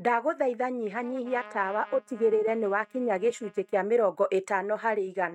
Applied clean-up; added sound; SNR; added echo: neural mask model RNNoise.